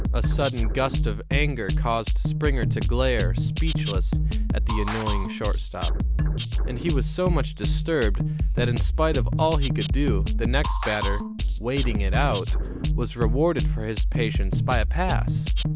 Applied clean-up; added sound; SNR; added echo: none; Drum kit; -5 dB; none.